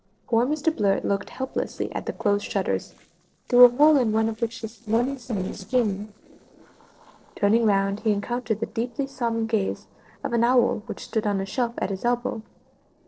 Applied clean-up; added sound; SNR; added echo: neural separator model SepFormer DNS4.